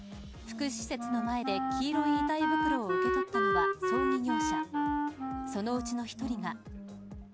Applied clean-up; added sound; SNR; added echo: none; Wind instrument, woodwind instrument; -3 dB; none.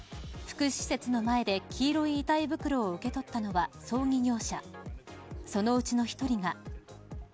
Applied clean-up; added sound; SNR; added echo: none; none; none; none.